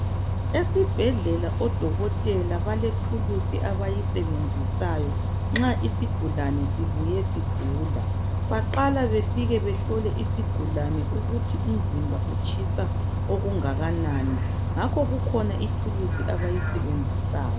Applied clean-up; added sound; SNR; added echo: none; Bus; -4 dB; none.